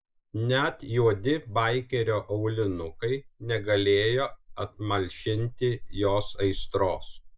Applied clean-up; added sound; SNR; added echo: neural mask model Resemble Enhance denoiser.